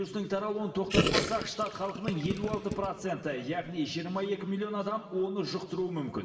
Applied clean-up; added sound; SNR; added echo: none; Gurgling; 0 dB; reverberation time 2.4 s.